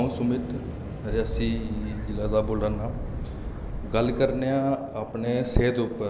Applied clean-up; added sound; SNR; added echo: none; Waves, surf + Gull, seagull / Wind; 6 dB; none.